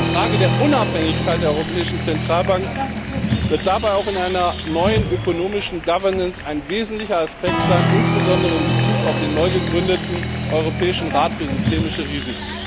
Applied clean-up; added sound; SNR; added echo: none; Applause; 0 dB; none.